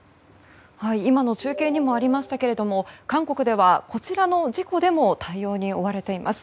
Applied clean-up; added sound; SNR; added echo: none; none; none; none.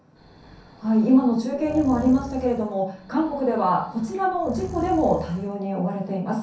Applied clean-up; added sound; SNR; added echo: none; Breathing; 16 dB; reverberation time 0.6 s.